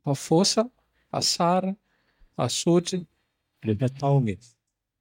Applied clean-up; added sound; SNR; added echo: neural mask model DeepFilterNet 3.